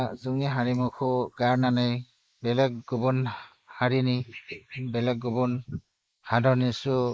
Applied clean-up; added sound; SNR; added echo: neural mask model Resemble Enhance denoiser.